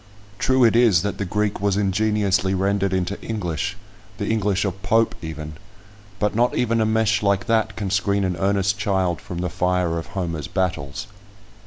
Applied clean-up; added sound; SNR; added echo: none; none; none; none.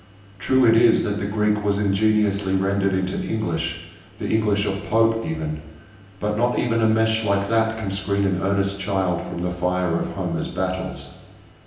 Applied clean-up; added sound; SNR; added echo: none; none; none; reverberation time 0.9 s.